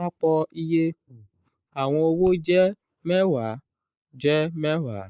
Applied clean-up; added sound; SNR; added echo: neural mask model Resemble Enhance denoiser.